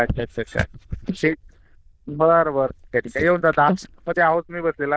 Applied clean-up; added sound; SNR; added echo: neural diffusion model UNIVERSE++.